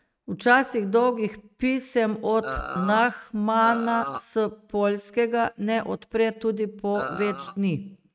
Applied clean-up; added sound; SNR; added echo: neural mask model RNNoise.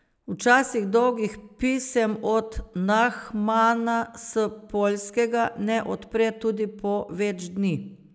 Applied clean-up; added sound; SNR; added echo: none; none; none; none.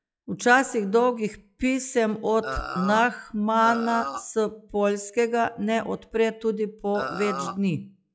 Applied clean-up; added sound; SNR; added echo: classical method log-MMSE.